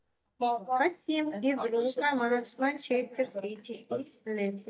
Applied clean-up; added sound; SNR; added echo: neural mask model DeepFilterNet 3.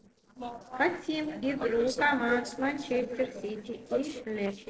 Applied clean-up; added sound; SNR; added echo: neural separator model SepFormer DNS4.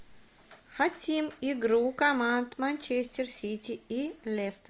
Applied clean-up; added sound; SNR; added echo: none; none; none; none.